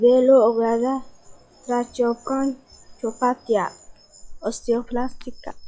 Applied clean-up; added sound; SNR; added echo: classical method log-MMSE.